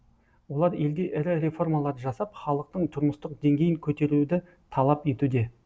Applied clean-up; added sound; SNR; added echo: none; none; none; none.